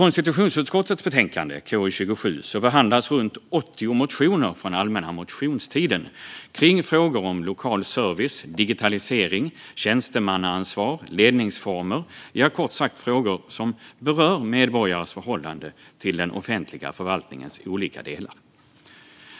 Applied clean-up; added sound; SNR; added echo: none; none; none; none.